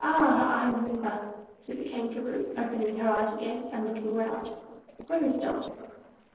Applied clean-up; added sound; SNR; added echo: neural separator model SepFormer DNS4.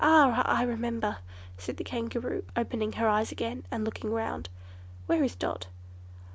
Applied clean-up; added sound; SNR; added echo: none; none; none; none.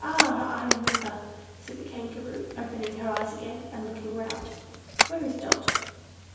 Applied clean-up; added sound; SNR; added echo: none; Camera; -2 dB; reverberation time 1.2 s.